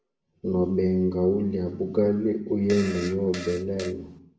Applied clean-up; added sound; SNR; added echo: none; Fart; 14 dB; reverberation time 0.7 s.